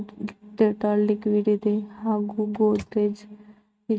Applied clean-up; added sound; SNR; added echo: neural mask model RNNoise.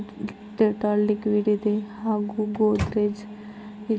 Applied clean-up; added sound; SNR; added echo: none; Microwave oven; 8 dB; none.